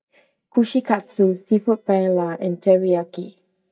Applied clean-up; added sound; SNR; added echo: neural mask model DeepFilterNet 3.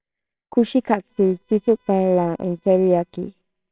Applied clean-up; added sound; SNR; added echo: neural separator model SepFormer WHAMR!.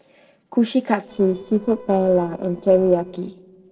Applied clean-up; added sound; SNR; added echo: neural separator model SepFormer DNS4.